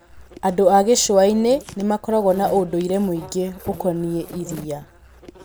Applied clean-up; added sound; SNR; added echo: none; Insect; 19 dB; none.